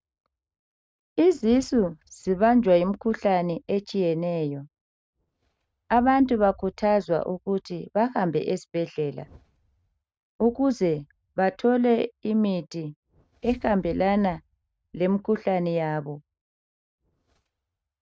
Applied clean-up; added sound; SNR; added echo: neural mask model RNNoise.